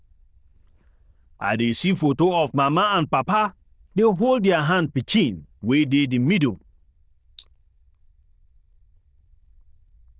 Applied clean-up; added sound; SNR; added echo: neural diffusion model UNIVERSE++.